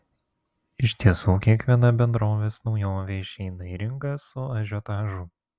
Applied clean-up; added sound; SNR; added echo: none; none; none; none.